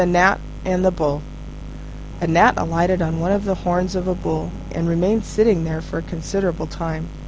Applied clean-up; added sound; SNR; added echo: none; Bowed string instrument; 20 dB; none.